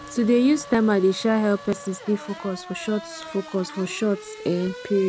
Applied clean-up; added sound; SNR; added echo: none; Race car, auto racing / Accelerating, revving, vroom; 16 dB; none.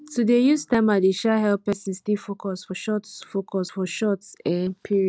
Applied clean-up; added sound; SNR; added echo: none; none; none; none.